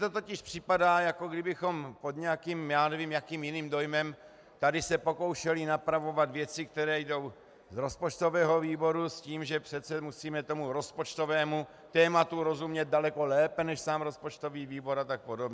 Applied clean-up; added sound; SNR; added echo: none; none; none; none.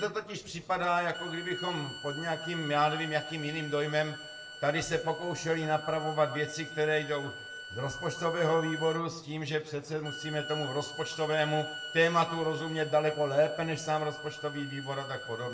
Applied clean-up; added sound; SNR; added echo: none; Bowed string instrument; 12 dB; reverberation time 0.6 s.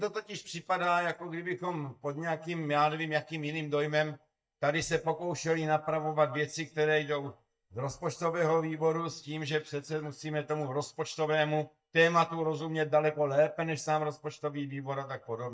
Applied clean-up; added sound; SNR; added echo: neural mask model DeepFilterNet 3.